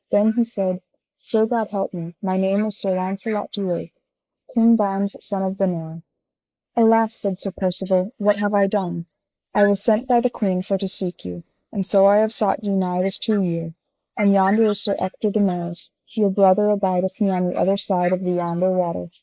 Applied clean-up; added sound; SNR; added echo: neural mask model Resemble Enhance denoiser.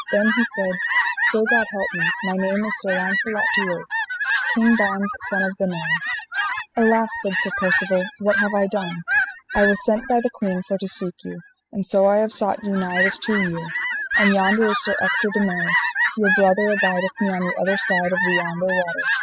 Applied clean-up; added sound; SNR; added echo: classical method spectral subtraction.